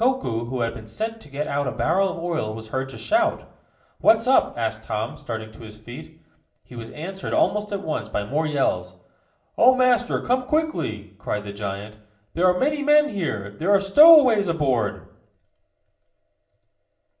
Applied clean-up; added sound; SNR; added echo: none; none; none; reverberation time 0.4 s.